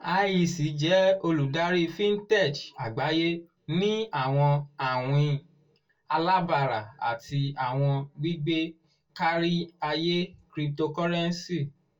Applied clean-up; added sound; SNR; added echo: none; none; none; reverberation time 0.1 s.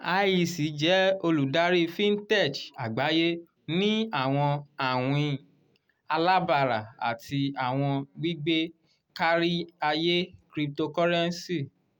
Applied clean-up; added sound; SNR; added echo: none; none; none; none.